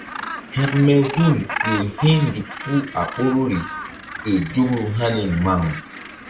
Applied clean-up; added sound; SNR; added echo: none; Gull, seagull; 11 dB; none.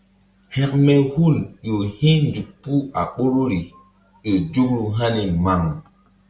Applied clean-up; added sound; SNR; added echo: none; none; none; none.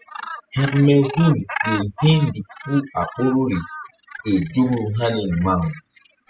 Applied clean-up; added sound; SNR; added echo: classical method spectral subtraction.